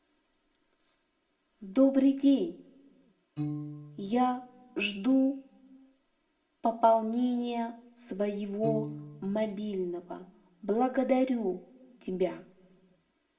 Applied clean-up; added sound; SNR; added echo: none; Piano; 16 dB; reverberation time 0.6 s.